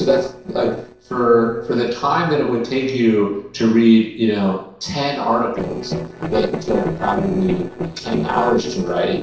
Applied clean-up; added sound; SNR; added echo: neural separator model SepFormer DNS4.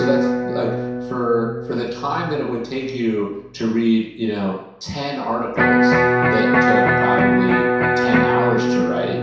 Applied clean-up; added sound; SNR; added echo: none; Electric guitar; -3 dB; reverberation time 0.7 s.